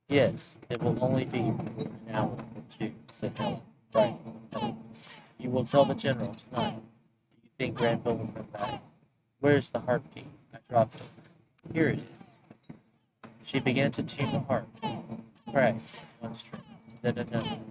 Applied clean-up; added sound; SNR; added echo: neural mask model RNNoise.